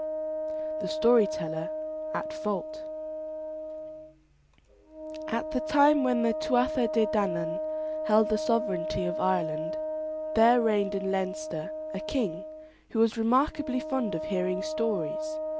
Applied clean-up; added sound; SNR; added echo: none; Wind instrument, woodwind instrument; 4 dB; none.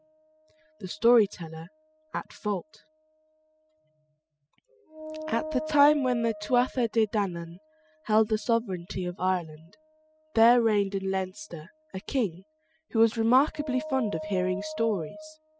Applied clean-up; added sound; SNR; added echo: classical method spectral subtraction.